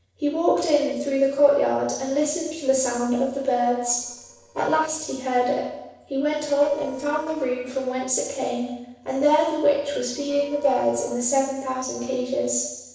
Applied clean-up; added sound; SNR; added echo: neural separator model SepFormer DNS4.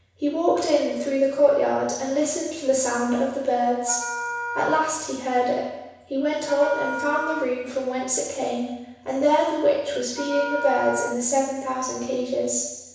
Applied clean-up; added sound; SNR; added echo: none; Wind instrument, woodwind instrument; 10 dB; reverberation time 1.1 s.